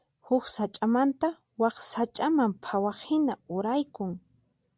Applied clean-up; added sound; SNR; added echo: none; none; none; none.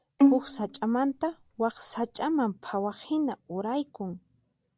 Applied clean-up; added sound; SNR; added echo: none; Bowed string instrument; -2 dB; none.